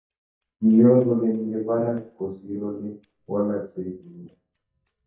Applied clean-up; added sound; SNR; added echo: neural mask model DeepFilterNet 3.